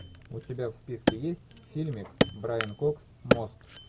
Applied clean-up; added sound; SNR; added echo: none; Wood; -3 dB; none.